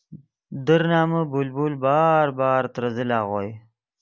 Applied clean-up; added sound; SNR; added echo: none; none; none; none.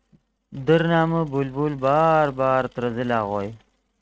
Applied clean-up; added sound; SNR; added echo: neural mask model RNNoise.